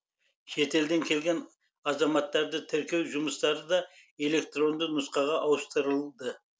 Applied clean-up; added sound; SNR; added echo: none; none; none; none.